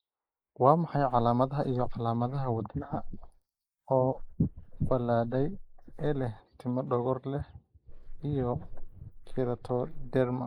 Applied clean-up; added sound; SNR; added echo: neural mask model Resemble Enhance denoiser.